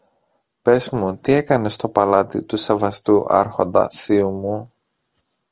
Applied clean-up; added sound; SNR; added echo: none; none; none; none.